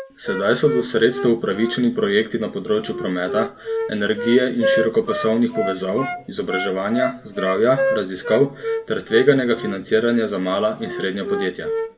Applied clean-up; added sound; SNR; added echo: none; Wind instrument, woodwind instrument; 7 dB; reverberation time 1.4 s.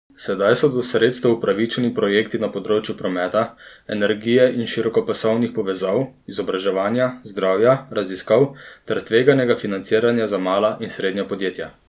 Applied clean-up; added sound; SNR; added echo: none; none; none; none.